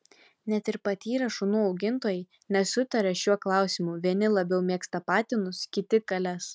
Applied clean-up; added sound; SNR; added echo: none; none; none; none.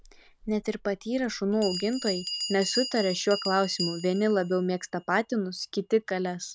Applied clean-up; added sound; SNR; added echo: none; Bell; 11 dB; none.